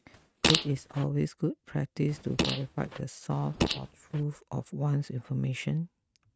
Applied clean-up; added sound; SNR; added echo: neural mask model RNNoise.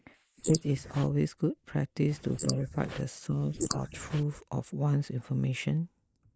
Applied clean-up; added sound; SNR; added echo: neural mask model Resemble Enhance denoiser.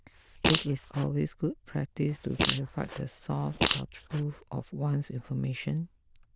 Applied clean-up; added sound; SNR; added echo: neural diffusion model UNIVERSE++.